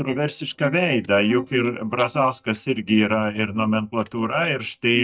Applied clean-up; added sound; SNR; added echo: neural mask model DeepFilterNet 3.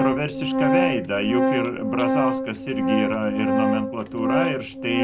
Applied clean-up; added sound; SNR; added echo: none; Organ; -3 dB; none.